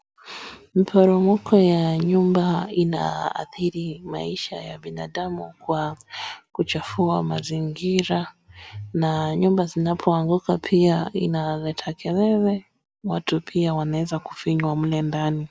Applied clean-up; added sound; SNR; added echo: none; none; none; none.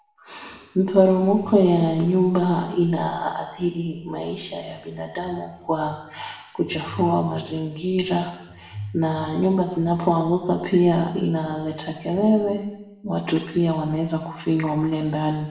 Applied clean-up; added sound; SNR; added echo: none; none; none; reverberation time 0.9 s.